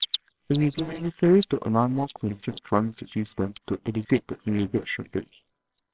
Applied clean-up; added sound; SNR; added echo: neural separator model SepFormer WHAMR!.